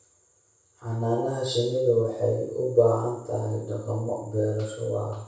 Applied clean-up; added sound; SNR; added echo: none; none; none; reverberation time 0.6 s.